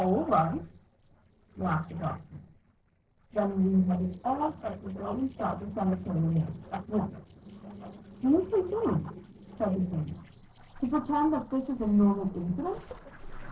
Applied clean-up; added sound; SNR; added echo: neural separator model SepFormer DNS4.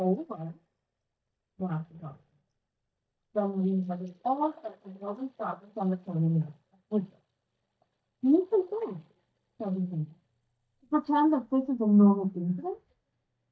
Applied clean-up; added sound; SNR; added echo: neural mask model DeepFilterNet 3.